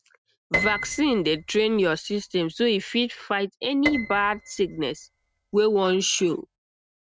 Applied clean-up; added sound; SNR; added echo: neural mask model RNNoise.